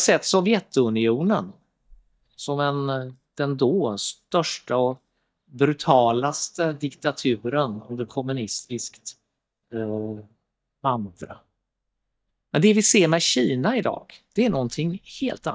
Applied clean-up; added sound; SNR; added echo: neural mask model DeepFilterNet 3.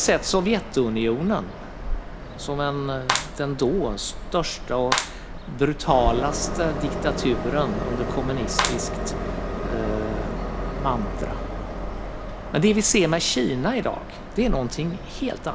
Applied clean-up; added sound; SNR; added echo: none; Clapping + Train; 4 dB; none.